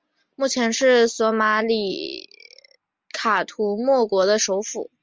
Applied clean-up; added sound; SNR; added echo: none; none; none; none.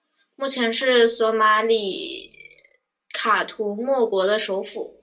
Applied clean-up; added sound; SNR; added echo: none; none; none; reverberation time 0.2 s.